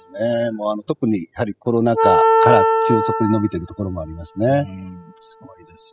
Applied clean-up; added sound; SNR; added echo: classical method spectral subtraction.